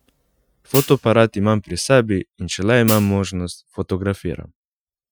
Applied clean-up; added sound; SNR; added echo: classical method Wiener filter.